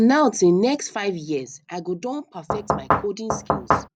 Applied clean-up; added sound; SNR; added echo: none; Knock / Wood; 0 dB; none.